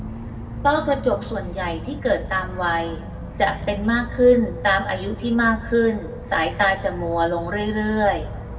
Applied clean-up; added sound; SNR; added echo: none; Insect / Frog; 10 dB; reverberation time 1.4 s.